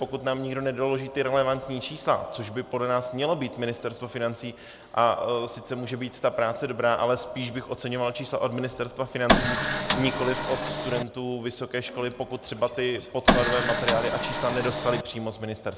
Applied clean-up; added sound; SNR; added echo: none; Printer; -2 dB; none.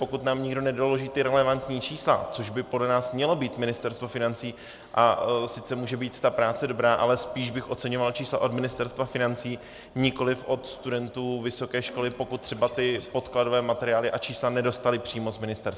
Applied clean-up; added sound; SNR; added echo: none; none; none; none.